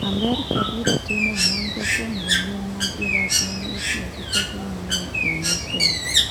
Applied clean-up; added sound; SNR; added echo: none; Bird; -4 dB; none.